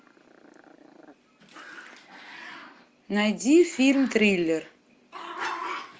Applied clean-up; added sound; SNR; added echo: none; Growling; 14 dB; none.